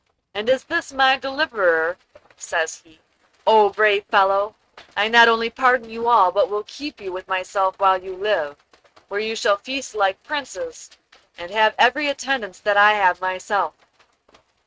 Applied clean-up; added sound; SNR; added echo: neural mask model RNNoise.